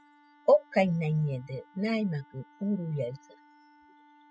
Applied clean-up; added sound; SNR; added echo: classical method spectral subtraction.